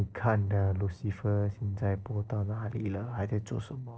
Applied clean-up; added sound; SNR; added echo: neural separator model SepFormer DNS4.